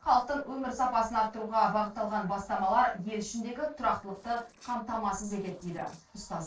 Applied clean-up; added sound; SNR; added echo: neural separator model SepFormer DNS4.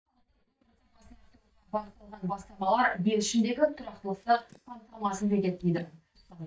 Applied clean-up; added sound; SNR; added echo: neural mask model DeepFilterNet 3.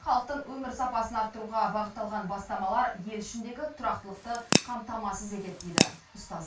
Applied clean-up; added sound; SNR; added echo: none; Crack / Crackle; -5 dB; reverberation time 0.2 s.